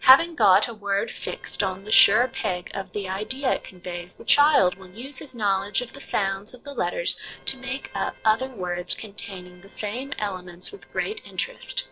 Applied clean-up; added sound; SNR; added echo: neural separator model SepFormer DNS4.